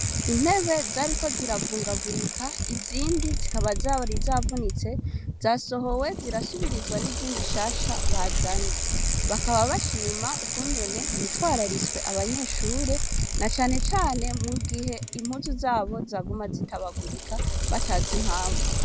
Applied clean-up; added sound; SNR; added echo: none; Wind + Bicycle; -3 dB; none.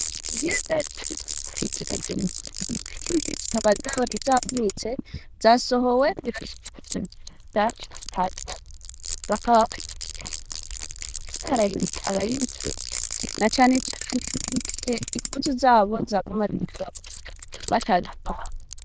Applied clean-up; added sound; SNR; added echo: neural diffusion model UNIVERSE++.